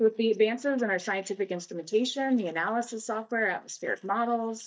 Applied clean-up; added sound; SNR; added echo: neural mask model DeepFilterNet 3.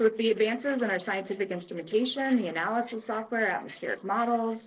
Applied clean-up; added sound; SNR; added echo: neural separator model SepFormer DNS4.